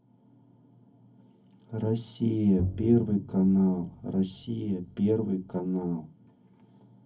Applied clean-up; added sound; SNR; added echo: none; Bowed string instrument; 11 dB; reverberation time 0.3 s.